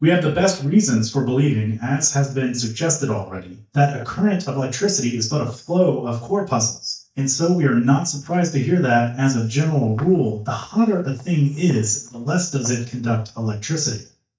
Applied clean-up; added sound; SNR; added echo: neural mask model DeepFilterNet 3.